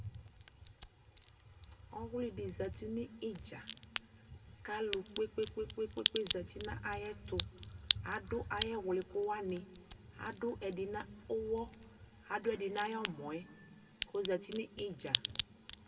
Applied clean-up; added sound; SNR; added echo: none; Crack; 0 dB; reverberation time 1.3 s.